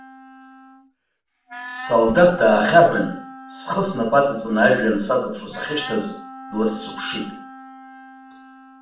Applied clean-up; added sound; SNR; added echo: none; Wind instrument, woodwind instrument; 17 dB; reverberation time 0.5 s.